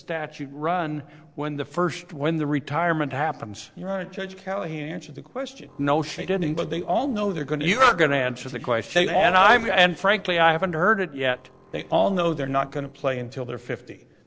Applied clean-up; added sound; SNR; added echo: neural separator model SepFormer DNS4.